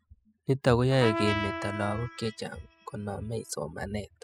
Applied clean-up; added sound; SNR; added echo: classical method spectral subtraction.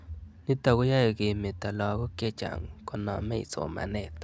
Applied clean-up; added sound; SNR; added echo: none; none; none; none.